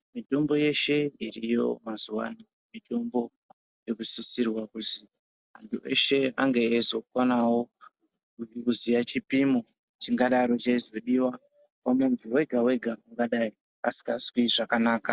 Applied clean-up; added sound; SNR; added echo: none; none; none; none.